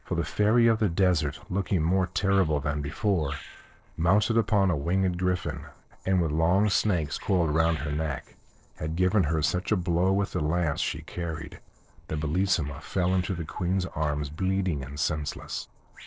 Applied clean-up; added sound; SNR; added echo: neural separator model SepFormer DNS4.